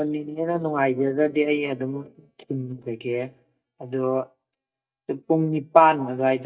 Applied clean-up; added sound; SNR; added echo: neural mask model DeepFilterNet 3.